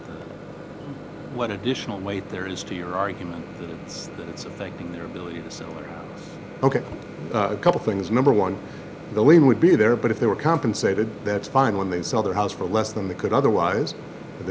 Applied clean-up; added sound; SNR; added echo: none; Microwave oven; 14 dB; none.